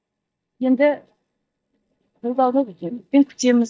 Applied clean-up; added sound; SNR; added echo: neural mask model DeepFilterNet 3.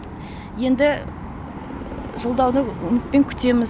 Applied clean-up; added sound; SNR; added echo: none; none; none; none.